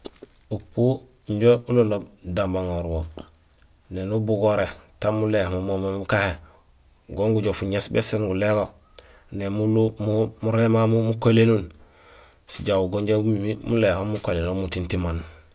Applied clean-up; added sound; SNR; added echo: none; Tambourine; 16 dB; none.